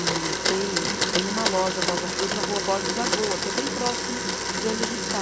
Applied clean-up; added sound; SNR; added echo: none; Domestic sounds, home sounds; -3 dB; none.